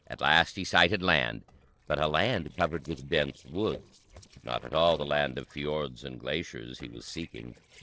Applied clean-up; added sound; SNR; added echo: neural separator model SepFormer DNS4.